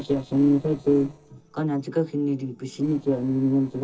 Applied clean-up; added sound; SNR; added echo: neural separator model SepFormer DNS4.